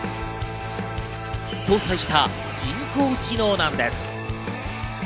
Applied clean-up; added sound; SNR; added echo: none; Sliding door; 19 dB; none.